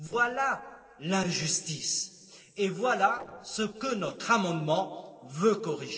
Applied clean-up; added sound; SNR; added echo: neural separator model SepFormer DNS4.